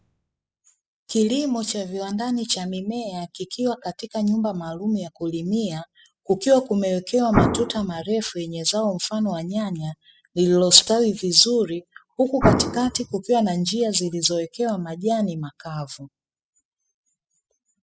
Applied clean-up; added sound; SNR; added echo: classical method spectral subtraction.